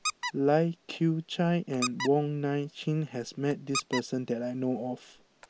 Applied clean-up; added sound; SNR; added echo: none; Squeak; 10 dB; none.